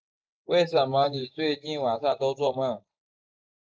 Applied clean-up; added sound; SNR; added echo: neural mask model Resemble Enhance denoiser.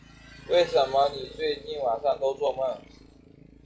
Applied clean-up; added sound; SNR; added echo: classical method log-MMSE.